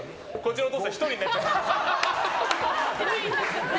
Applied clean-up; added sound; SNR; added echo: none; none; none; none.